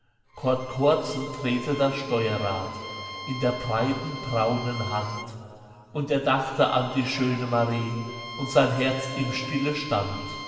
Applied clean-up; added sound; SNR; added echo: none; Bowed string instrument; 13 dB; reverberation time 2.6 s.